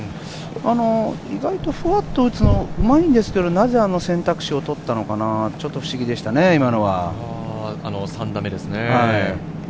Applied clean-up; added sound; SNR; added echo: none; none; none; none.